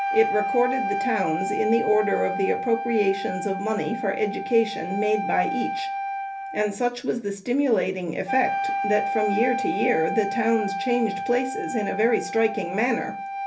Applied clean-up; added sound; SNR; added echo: none; Wind instrument, woodwind instrument; 4 dB; reverberation time 0.3 s.